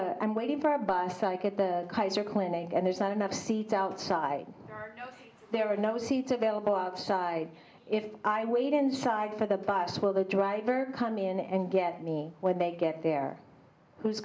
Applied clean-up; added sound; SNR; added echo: none; none; none; none.